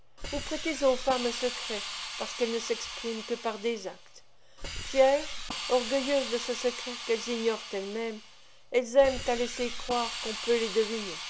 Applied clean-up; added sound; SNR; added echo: none; Hiss; 8 dB; none.